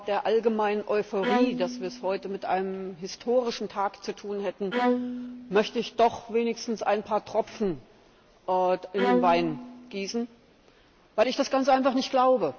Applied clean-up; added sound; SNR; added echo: none; Bowed string instrument; 5 dB; none.